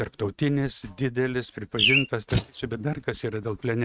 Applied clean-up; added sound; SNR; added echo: neural mask model RNNoise.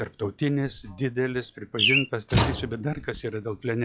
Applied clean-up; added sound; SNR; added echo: classical method log-MMSE.